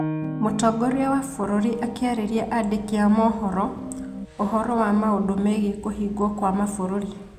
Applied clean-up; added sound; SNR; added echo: none; Piano + Piano; 13 dB; none.